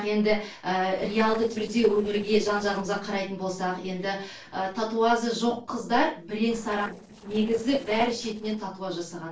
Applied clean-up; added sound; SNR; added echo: neural separator model SepFormer DNS4.